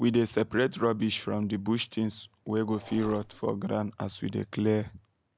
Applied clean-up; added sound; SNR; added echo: none; Mechanisms; 19 dB; none.